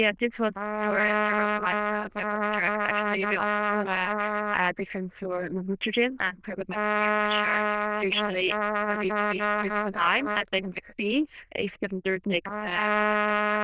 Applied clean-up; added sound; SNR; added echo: neural diffusion model UNIVERSE++.